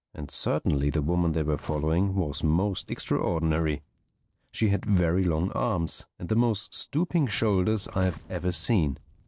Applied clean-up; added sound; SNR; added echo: neural separator model SepFormer DNS4.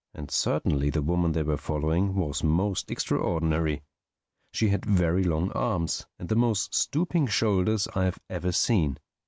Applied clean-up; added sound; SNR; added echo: none; none; none; none.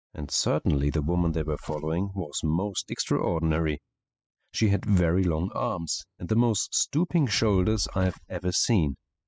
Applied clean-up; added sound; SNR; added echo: classical method spectral subtraction.